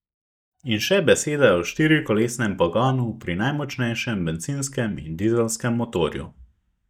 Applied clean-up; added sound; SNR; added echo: neural mask model DeepFilterNet 3.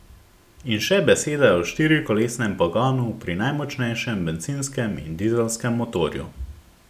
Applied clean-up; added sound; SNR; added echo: none; none; none; none.